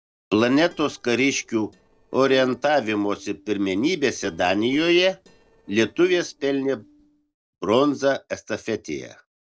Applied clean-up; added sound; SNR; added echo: neural separator model SepFormer DNS4.